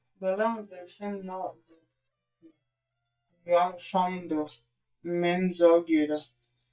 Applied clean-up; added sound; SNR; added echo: neural mask model DeepFilterNet 3.